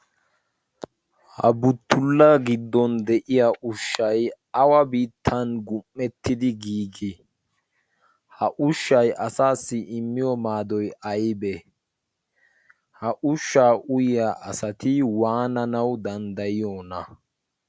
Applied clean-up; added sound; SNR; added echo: none; none; none; none.